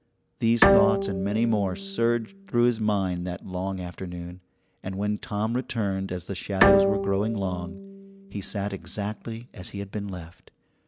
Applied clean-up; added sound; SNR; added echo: none; Bowed string instrument; 0 dB; none.